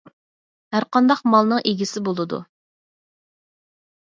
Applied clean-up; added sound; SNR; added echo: none; none; none; none.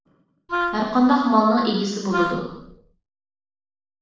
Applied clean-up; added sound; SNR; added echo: neural separator model SepFormer DNS4.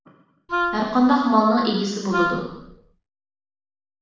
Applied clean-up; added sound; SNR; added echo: none; Wind instrument, woodwind instrument; 5 dB; reverberation time 0.9 s.